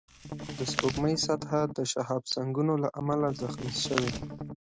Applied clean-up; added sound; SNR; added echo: none; Strum + Chewing, mastication; 6 dB; none.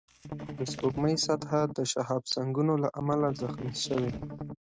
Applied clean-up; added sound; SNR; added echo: neural mask model RNNoise.